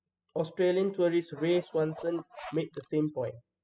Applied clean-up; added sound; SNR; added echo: classical method spectral subtraction.